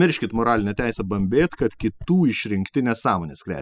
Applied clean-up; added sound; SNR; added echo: classical method spectral subtraction.